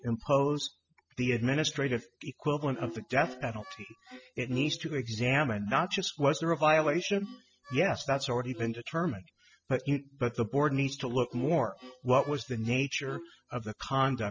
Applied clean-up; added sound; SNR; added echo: classical method spectral subtraction.